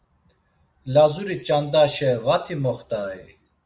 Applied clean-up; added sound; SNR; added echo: none; none; none; none.